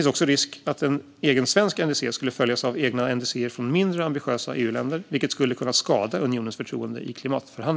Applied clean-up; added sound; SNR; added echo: none; none; none; none.